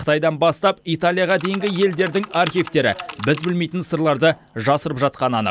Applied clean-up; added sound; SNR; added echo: none; Computer keyboard; 13 dB; none.